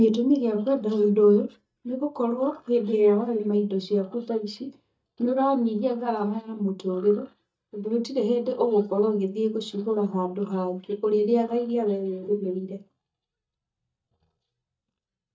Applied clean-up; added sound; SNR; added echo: neural mask model DeepFilterNet 3.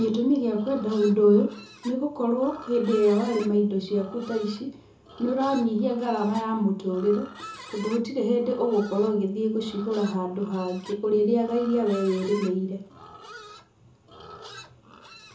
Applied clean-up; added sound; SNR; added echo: none; Livestock, farm animals, working animals; 20 dB; reverberation time 0.7 s.